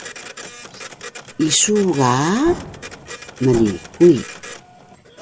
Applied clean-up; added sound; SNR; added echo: none; Explosion + Printer; 14 dB; none.